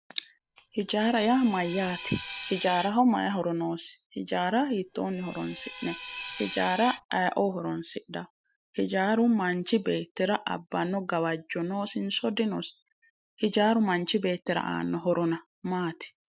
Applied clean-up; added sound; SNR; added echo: none; Screech; 13 dB; none.